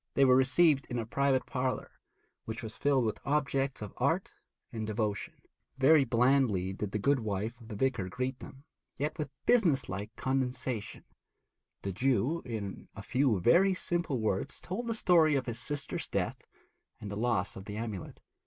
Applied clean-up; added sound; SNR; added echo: none; none; none; none.